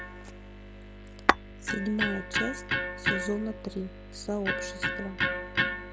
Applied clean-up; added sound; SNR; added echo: none; Electric guitar + Tap / Glass; -4 dB; none.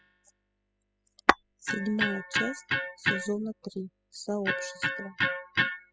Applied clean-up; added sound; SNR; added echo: classical method spectral subtraction.